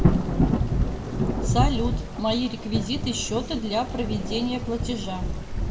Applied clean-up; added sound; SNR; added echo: none; Thunder / Rain; -4 dB; reverberation time 1.3 s.